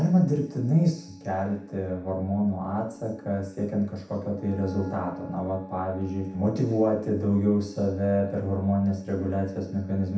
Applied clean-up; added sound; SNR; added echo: none; Wind instrument, woodwind instrument; 20 dB; reverberation time 0.7 s.